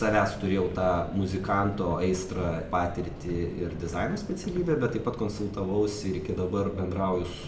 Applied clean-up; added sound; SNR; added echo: none; Subway, metro, underground; 12 dB; reverberation time 0.7 s.